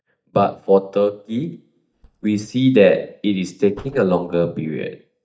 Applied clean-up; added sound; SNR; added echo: neural mask model DeepFilterNet 3.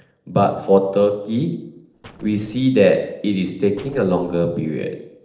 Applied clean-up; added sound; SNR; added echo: neural separator model SepFormer DNS4.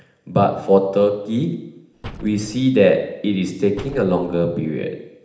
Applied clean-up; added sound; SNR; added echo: none; Slam; 19 dB; reverberation time 0.8 s.